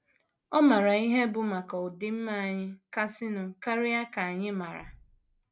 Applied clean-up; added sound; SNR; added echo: none; none; none; none.